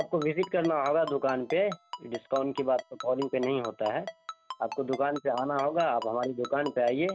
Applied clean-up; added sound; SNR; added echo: none; Ringtone; 14 dB; none.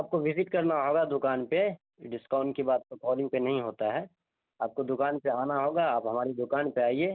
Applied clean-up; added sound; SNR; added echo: none; none; none; none.